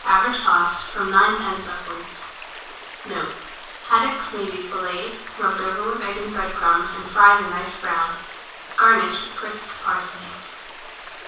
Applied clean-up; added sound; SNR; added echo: none; Stream; 14 dB; reverberation time 0.7 s.